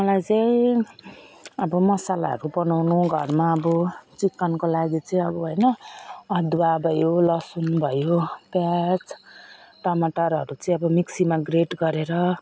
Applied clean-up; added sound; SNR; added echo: none; none; none; none.